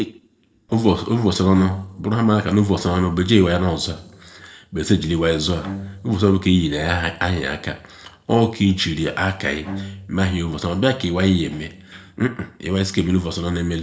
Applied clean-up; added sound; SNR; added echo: neural separator model SepFormer DNS4.